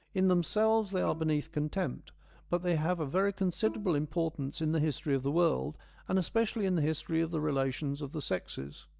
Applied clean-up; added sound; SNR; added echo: neural mask model DeepFilterNet 3.